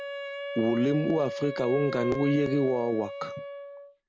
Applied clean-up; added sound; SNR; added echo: none; Wind instrument, woodwind instrument; 8 dB; none.